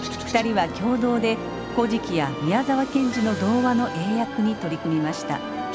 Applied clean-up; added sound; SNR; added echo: none; Bird; 14 dB; none.